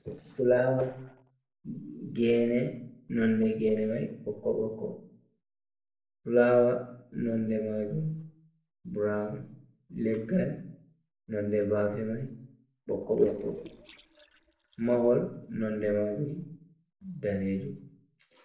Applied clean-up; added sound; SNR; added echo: neural separator model SepFormer DNS4.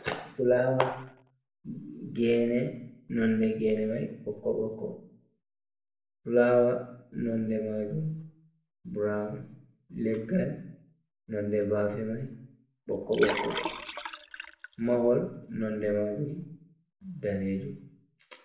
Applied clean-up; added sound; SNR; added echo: none; Liquid; 7 dB; reverberation time 0.6 s.